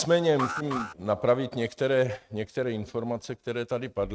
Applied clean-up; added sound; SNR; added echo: neural mask model RNNoise.